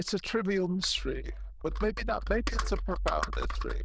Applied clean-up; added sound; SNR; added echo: neural diffusion model UNIVERSE++.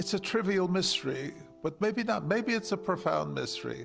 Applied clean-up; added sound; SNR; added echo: none; none; none; none.